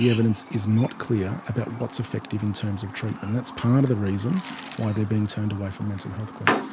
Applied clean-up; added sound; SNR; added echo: none; Chirp, tweet; 9 dB; none.